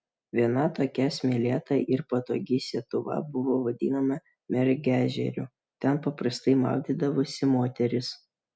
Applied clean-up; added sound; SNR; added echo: none; none; none; none.